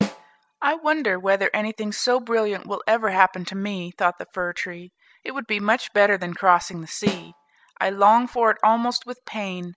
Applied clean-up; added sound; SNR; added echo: none; Snare drum; 9 dB; none.